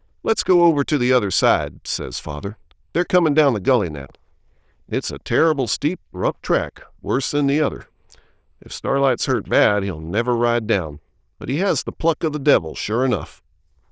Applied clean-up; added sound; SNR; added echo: neural diffusion model UNIVERSE++.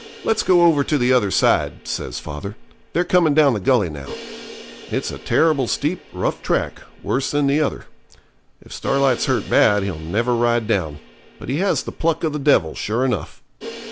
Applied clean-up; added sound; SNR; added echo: none; Crash cymbal; 19 dB; none.